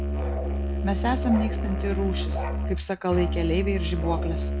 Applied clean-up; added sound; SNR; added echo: none; Musical instrument; -1 dB; none.